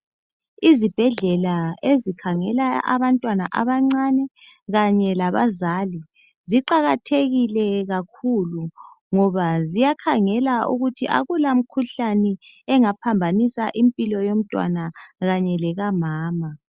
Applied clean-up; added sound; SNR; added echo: none; none; none; none.